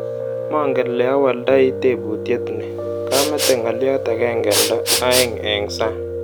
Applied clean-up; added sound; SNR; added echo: none; Piano + Respiratory sounds; 3 dB; none.